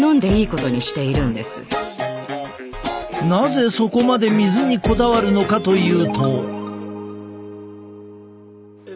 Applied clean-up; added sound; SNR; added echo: none; none; none; none.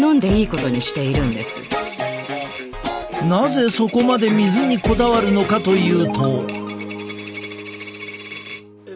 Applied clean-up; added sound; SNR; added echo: none; Coin (dropping); 16 dB; none.